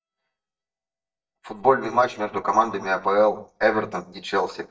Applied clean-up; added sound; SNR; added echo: neural mask model DeepFilterNet 3.